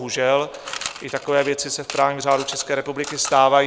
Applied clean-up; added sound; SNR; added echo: none; Coin (dropping) / Mechanisms; 15 dB; none.